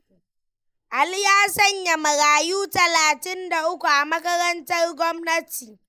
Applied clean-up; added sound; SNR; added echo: neural mask model Resemble Enhance denoiser.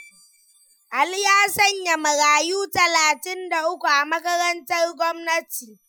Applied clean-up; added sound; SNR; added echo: classical method Wiener filter.